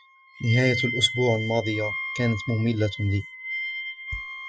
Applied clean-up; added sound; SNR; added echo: classical method spectral subtraction.